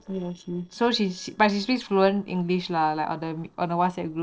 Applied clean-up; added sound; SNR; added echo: neural separator model SepFormer DNS4.